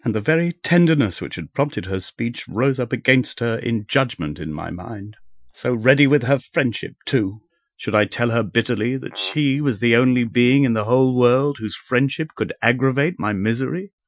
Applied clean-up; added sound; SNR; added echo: classical method Wiener filter.